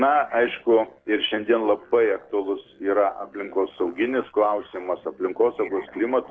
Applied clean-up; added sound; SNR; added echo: neural separator model SepFormer DNS4.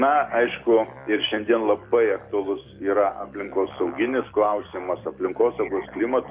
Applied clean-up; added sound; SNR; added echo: none; Musical instrument; 19 dB; none.